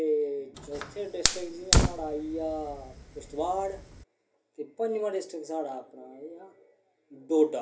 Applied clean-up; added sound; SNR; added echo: none; Fire; -2 dB; reverberation time 0.3 s.